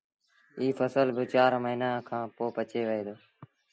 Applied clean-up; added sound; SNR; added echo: none; none; none; none.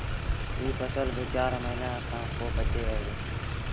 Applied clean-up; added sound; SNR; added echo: none; Motor vehicle (road); -4 dB; none.